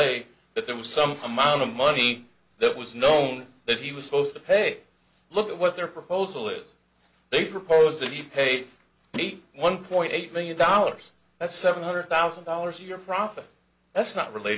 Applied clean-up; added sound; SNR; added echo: none; none; none; none.